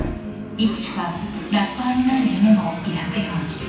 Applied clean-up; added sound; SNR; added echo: none; Sink (filling or washing); 15 dB; reverberation time 0.9 s.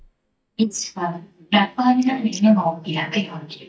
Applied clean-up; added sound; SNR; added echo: neural mask model DeepFilterNet 3.